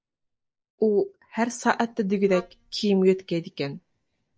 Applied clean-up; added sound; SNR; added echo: neural mask model DeepFilterNet 3.